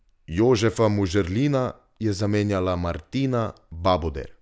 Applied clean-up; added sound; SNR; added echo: none; none; none; none.